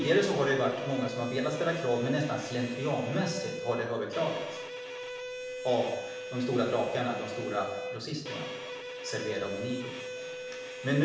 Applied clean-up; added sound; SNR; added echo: none; Bowed string instrument; 8 dB; reverberation time 0.9 s.